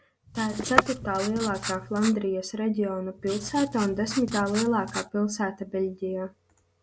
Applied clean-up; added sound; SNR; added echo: none; Writing; 11 dB; none.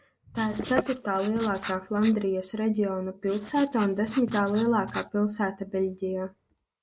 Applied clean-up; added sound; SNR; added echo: neural mask model Resemble Enhance denoiser.